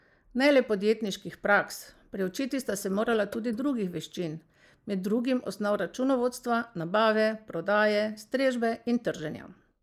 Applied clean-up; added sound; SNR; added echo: neural mask model Resemble Enhance denoiser.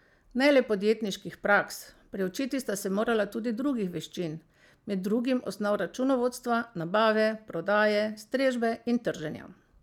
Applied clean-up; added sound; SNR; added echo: none; none; none; none.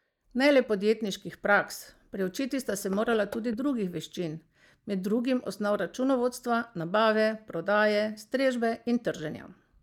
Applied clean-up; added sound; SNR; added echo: neural mask model DeepFilterNet 3.